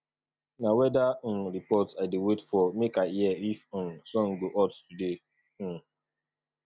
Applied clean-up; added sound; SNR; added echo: none; none; none; none.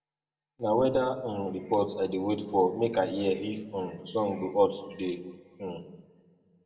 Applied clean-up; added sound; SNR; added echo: none; none; none; reverberation time 0.9 s.